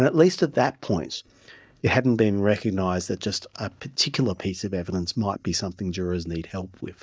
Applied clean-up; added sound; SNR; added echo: neural mask model DeepFilterNet 3.